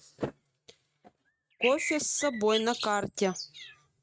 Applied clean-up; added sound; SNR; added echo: neural mask model RNNoise.